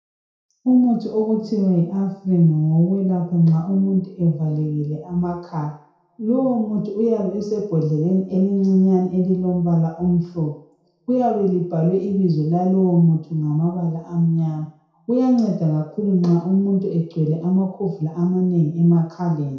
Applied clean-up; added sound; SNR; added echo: none; none; none; reverberation time 0.5 s.